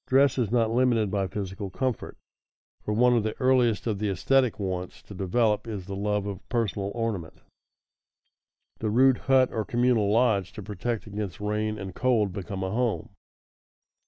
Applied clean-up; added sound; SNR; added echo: neural mask model DeepFilterNet 3.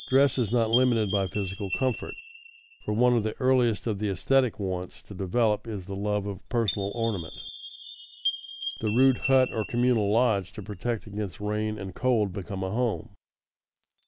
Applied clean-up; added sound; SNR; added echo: none; Chime; 7 dB; none.